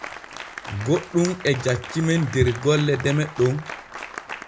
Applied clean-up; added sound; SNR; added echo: none; Applause; 13 dB; none.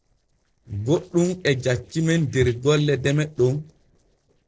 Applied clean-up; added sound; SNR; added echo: neural separator model SepFormer DNS4.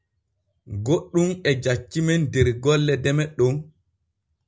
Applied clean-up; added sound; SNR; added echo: none; none; none; none.